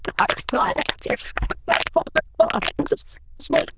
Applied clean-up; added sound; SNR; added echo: neural diffusion model UNIVERSE++.